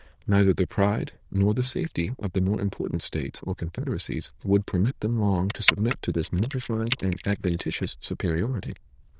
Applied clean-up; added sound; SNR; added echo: neural diffusion model UNIVERSE++.